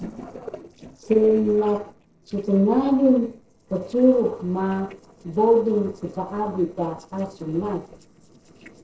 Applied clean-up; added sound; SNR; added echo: neural separator model SepFormer DNS4.